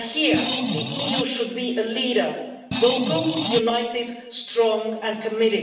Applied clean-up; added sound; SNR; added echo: none; Screech; 2 dB; reverberation time 1.0 s.